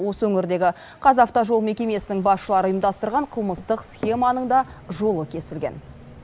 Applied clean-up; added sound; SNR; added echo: none; none; none; none.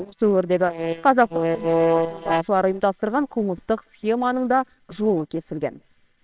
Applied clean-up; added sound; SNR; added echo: neural separator model SepFormer WHAMR!.